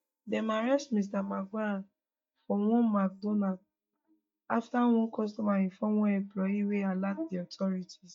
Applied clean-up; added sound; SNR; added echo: neural mask model DeepFilterNet 3.